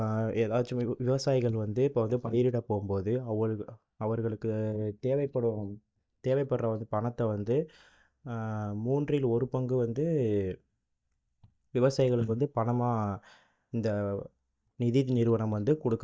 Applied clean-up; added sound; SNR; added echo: neural mask model DeepFilterNet 3.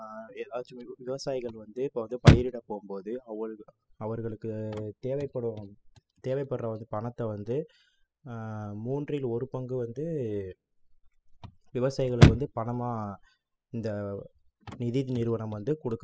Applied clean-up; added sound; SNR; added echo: classical method spectral subtraction.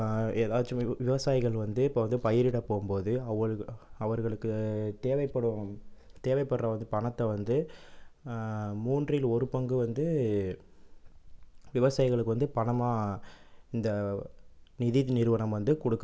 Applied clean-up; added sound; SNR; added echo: none; none; none; none.